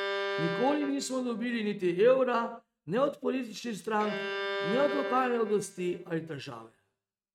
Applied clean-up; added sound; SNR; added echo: neural mask model RNNoise.